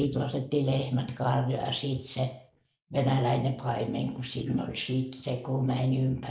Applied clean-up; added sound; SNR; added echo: neural mask model Resemble Enhance denoiser.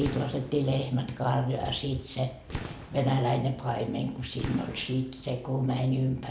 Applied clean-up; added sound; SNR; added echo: none; Fireworks; 14 dB; none.